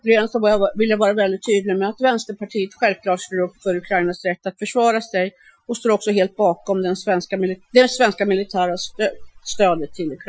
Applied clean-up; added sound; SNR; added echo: classical method Wiener filter.